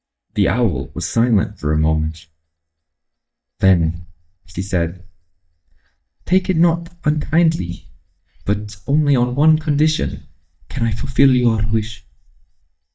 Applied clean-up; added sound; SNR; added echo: neural mask model DeepFilterNet 3.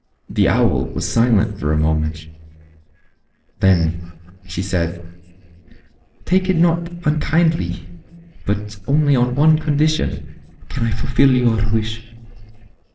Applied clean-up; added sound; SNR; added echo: neural separator model SepFormer DNS4.